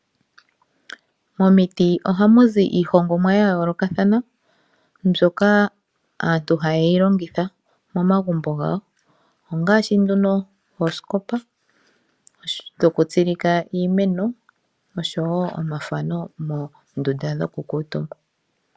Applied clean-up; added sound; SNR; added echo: none; none; none; none.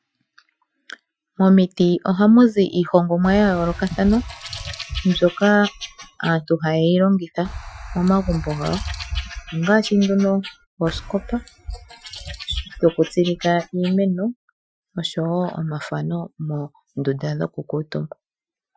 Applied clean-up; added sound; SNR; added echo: classical method Wiener filter.